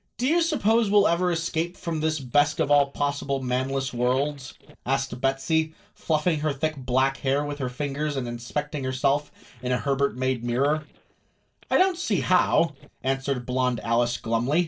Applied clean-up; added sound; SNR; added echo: neural separator model SepFormer DNS4.